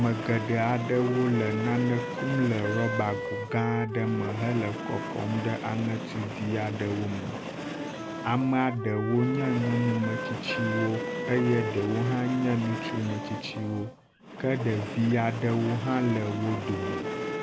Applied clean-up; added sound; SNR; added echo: none; Train + Wind instrument, woodwind instrument; 6 dB; none.